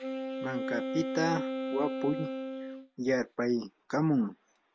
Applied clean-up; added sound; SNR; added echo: none; Wind instrument, woodwind instrument; 5 dB; none.